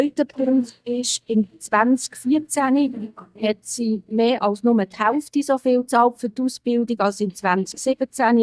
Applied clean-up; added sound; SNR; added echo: neural mask model DeepFilterNet 3.